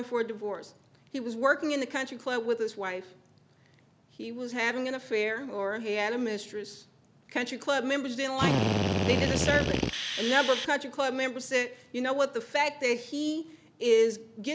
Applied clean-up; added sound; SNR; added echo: none; Drill; -1 dB; none.